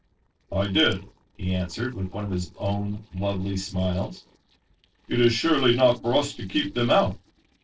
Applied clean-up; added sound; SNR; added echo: neural separator model SepFormer DNS4.